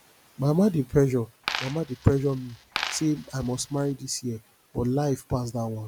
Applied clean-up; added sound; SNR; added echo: none; Coin (dropping); 10 dB; none.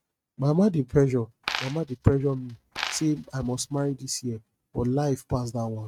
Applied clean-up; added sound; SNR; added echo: neural mask model RNNoise.